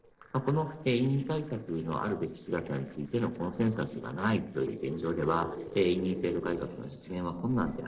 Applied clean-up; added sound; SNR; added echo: neural separator model SepFormer DNS4.